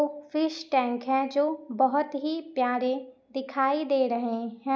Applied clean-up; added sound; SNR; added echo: none; none; none; none.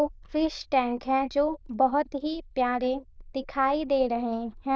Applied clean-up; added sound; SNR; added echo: neural diffusion model UNIVERSE++.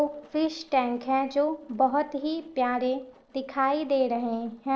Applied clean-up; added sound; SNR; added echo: neural separator model SepFormer DNS4.